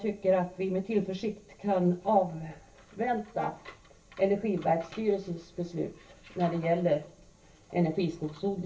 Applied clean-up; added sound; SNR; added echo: none; Brass instrument; 19 dB; reverberation time 0.2 s.